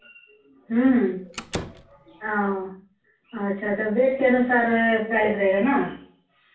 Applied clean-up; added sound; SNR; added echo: none; Slam; 13 dB; reverberation time 0.3 s.